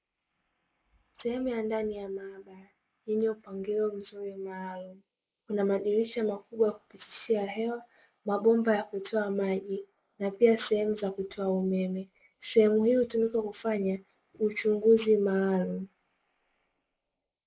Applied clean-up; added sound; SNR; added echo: neural mask model Resemble Enhance denoiser.